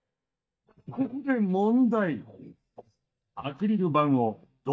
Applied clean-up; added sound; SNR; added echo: neural mask model DeepFilterNet 3.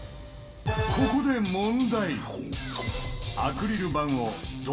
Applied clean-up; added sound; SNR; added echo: none; Bowed string instrument; 20 dB; reverberation time 2.9 s.